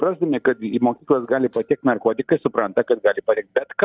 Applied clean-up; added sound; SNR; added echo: neural mask model DeepFilterNet 3.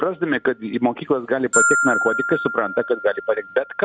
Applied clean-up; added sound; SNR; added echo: none; Glockenspiel; 3 dB; none.